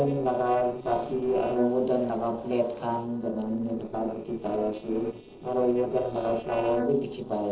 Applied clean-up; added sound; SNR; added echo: neural separator model SepFormer DNS4.